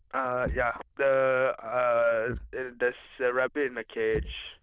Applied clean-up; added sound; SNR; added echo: neural diffusion model UNIVERSE++.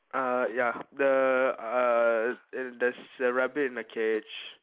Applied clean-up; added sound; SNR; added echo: neural mask model Resemble Enhance denoiser.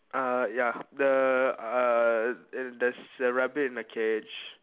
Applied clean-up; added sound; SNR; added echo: none; none; none; none.